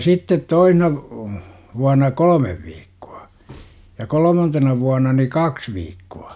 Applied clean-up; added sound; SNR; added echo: none; none; none; none.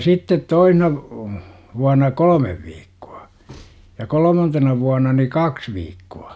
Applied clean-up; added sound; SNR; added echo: none; Whoosh, swoosh, swish; 20 dB; none.